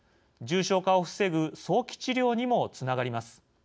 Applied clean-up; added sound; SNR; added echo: none; none; none; none.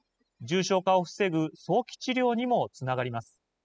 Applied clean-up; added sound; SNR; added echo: classical method spectral subtraction.